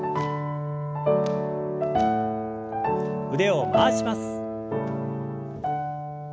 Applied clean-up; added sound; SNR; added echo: none; none; none; none.